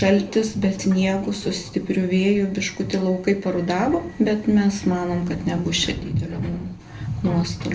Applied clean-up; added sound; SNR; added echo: none; Subway, metro, underground; 17 dB; reverberation time 0.3 s.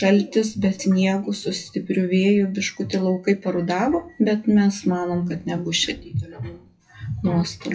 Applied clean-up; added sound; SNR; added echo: classical method WPE with log-MMSE.